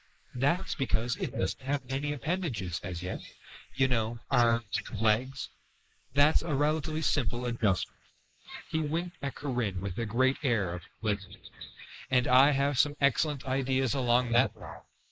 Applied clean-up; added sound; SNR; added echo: neural mask model Resemble Enhance denoiser.